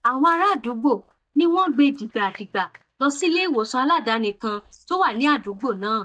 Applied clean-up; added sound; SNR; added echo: neural mask model DeepFilterNet 3.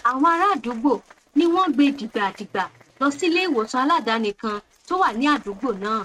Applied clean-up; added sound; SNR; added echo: neural mask model RNNoise.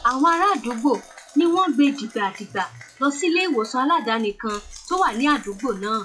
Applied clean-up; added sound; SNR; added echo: classical method log-MMSE.